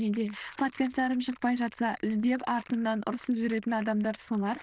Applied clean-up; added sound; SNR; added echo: neural diffusion model UNIVERSE++.